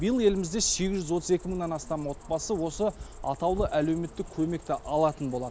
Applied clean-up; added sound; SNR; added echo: none; Cricket; 14 dB; none.